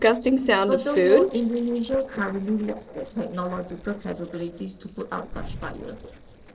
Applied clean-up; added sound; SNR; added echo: neural separator model SepFormer DNS4.